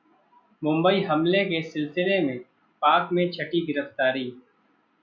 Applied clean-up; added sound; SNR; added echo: none; none; none; none.